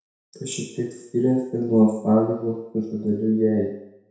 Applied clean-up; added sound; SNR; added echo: none; none; none; reverberation time 0.7 s.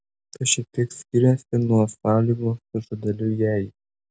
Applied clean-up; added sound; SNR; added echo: none; none; none; none.